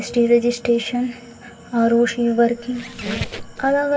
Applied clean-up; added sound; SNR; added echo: none; Squeak; 12 dB; reverberation time 2.8 s.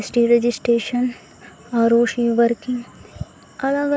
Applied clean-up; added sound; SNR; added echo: none; none; none; none.